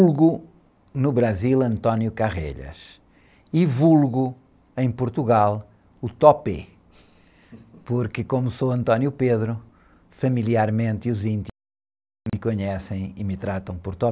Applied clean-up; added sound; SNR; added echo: none; none; none; none.